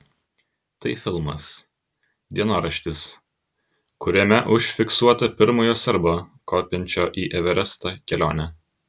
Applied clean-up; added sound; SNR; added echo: none; none; none; none.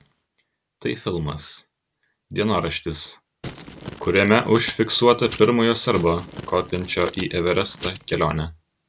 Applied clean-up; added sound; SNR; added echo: none; Crumpling, crinkling; 16 dB; none.